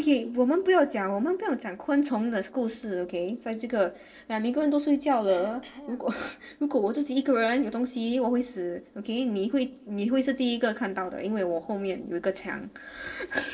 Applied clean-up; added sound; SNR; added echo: neural separator model SepFormer DNS4.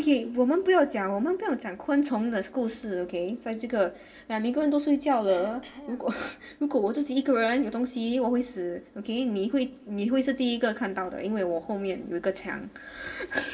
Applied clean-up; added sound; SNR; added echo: none; Cough; 18 dB; reverberation time 1.5 s.